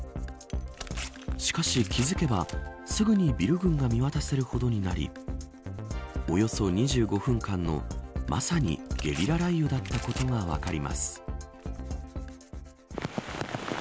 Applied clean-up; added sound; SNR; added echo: none; Tearing; 20 dB; none.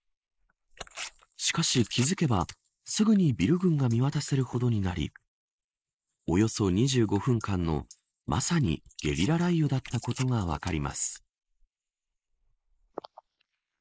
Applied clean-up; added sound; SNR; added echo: neural mask model Resemble Enhance denoiser.